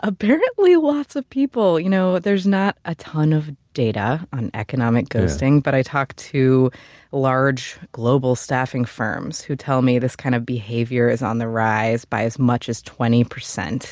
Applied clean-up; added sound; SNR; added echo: none; none; none; none.